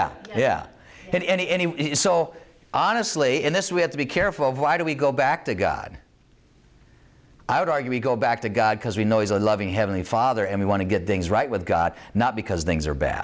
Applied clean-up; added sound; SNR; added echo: none; none; none; none.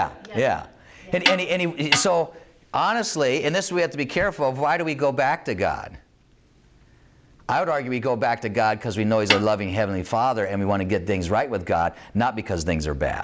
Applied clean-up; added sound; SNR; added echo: none; Snare drum; 2 dB; none.